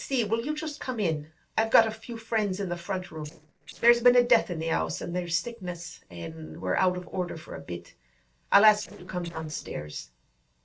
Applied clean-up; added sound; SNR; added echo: neural separator model SepFormer DNS4.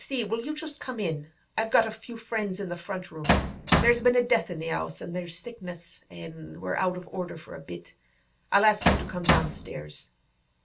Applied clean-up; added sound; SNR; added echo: none; Bass drum; -5 dB; reverberation time 0.2 s.